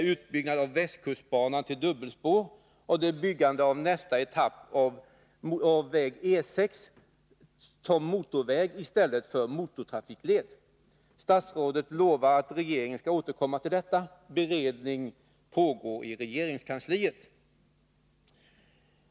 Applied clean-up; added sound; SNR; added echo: none; none; none; none.